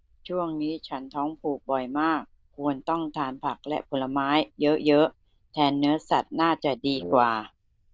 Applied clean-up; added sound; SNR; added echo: neural diffusion model UNIVERSE++.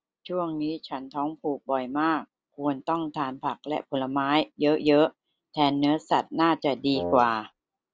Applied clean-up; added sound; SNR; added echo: none; Wind instrument, woodwind instrument; 7 dB; none.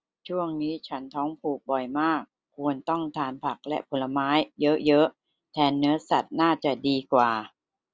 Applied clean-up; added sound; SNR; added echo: none; none; none; none.